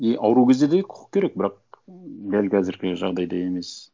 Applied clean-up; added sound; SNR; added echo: neural mask model Resemble Enhance denoiser.